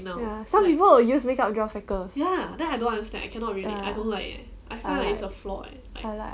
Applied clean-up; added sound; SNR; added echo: none; none; none; none.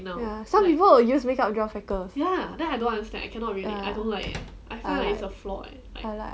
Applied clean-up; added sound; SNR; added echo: none; Slam; 19 dB; none.